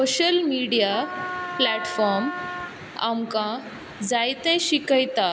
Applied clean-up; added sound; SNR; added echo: none; Wind instrument, woodwind instrument; 8 dB; none.